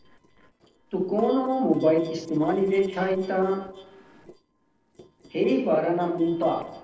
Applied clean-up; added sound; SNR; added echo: neural separator model SepFormer DNS4.